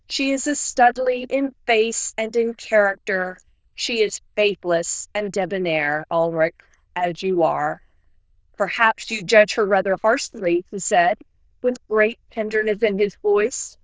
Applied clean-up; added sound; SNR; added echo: neural diffusion model UNIVERSE++.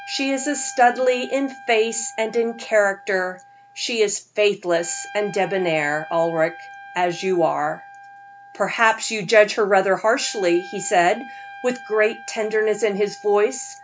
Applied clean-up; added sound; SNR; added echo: none; Trumpet; 19 dB; none.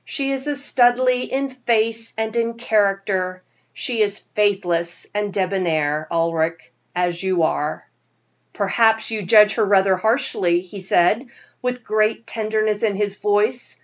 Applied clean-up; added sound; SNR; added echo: none; none; none; none.